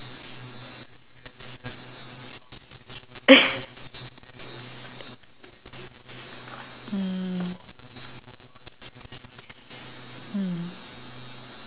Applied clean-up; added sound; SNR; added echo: none; none; none; none.